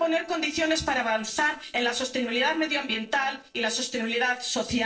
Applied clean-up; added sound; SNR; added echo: neural separator model SepFormer DNS4.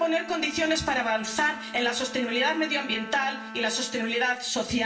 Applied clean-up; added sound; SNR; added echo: none; Bowed string instrument; 14 dB; reverberation time 0.9 s.